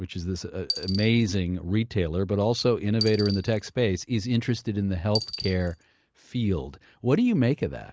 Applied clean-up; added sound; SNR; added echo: none; Coin (dropping); 13 dB; none.